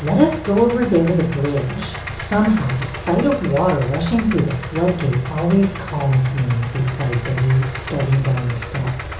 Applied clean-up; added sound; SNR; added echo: none; Idling; 10 dB; reverberation time 0.6 s.